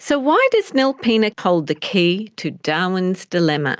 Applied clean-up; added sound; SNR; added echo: none; none; none; none.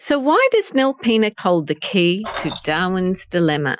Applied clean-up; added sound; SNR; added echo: classical method Wiener filter.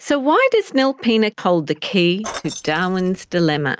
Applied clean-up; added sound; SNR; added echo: neural mask model RNNoise.